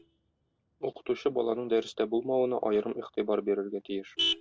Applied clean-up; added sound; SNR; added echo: none; Vehicle horn, car horn, honking; 9 dB; none.